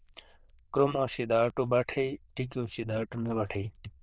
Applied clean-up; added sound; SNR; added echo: neural diffusion model UNIVERSE++.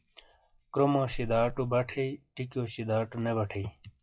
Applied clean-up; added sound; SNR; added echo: classical method log-MMSE.